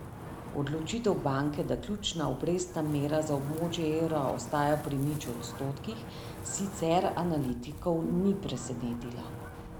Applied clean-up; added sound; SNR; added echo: none; Wind; 11 dB; none.